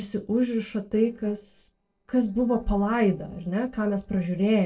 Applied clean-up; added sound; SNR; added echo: neural separator model SepFormer DNS4.